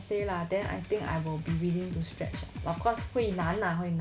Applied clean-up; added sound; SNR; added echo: none; Drum kit; 9 dB; none.